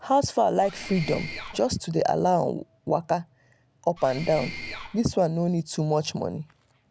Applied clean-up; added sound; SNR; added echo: none; Mechanisms; 12 dB; none.